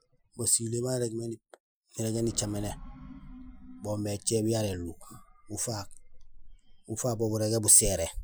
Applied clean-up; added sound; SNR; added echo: classical method Wiener filter.